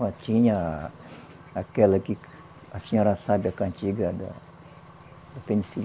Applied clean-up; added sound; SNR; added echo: none; none; none; none.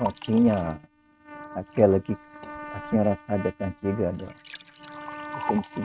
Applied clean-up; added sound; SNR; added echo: neural mask model RNNoise.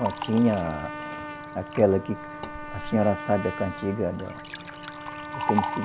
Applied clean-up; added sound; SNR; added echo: none; Liquid + Trumpet; 7 dB; none.